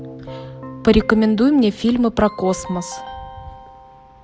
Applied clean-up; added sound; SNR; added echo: none; Keyboard (musical); 16 dB; none.